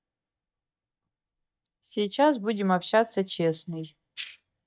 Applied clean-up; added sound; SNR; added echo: neural mask model DeepFilterNet 3.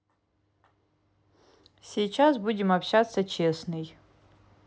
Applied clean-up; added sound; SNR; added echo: none; none; none; none.